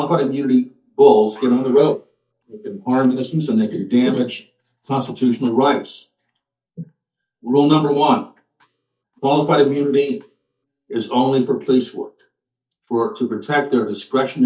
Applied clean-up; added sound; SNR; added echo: neural mask model DeepFilterNet 3.